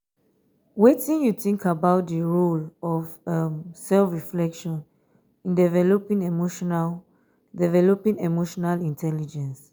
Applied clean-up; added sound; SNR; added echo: none; none; none; none.